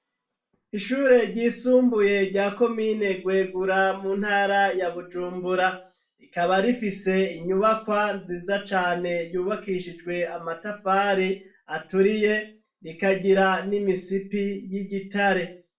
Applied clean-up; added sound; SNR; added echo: none; none; none; reverberation time 0.3 s.